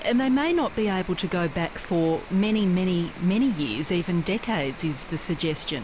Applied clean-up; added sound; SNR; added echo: none; Rain; 15 dB; none.